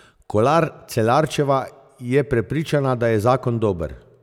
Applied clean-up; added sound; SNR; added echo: none; none; none; none.